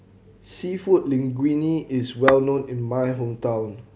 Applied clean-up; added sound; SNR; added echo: none; Tap / Glass; 8 dB; none.